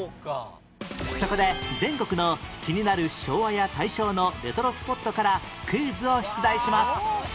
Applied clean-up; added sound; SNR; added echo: none; none; none; none.